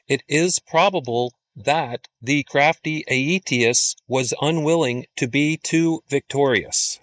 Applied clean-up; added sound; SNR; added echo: neural mask model Resemble Enhance denoiser.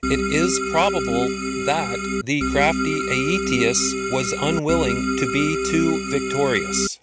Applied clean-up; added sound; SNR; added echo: none; Organ; 1 dB; none.